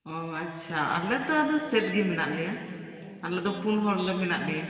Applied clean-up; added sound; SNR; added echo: none; Electric guitar; 20 dB; reverberation time 2.8 s.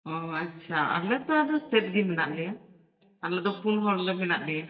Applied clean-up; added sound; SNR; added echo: neural mask model DeepFilterNet 3.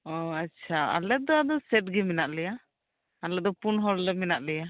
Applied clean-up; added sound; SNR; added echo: none; none; none; none.